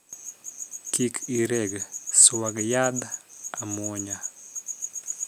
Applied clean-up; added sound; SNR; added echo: none; none; none; none.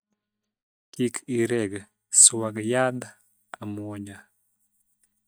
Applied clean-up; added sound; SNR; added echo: neural mask model DeepFilterNet 3.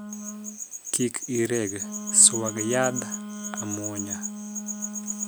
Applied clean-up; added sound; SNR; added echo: none; Wind instrument, woodwind instrument; 11 dB; none.